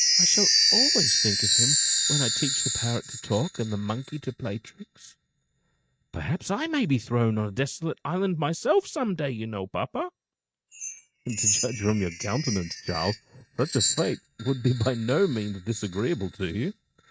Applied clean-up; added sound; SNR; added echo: neural mask model RNNoise.